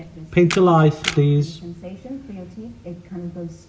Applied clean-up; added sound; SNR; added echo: none; Camera; 11 dB; none.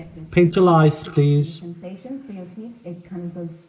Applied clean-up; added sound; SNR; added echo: neural mask model Resemble Enhance denoiser.